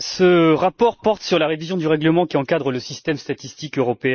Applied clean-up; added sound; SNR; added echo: neural mask model Resemble Enhance denoiser.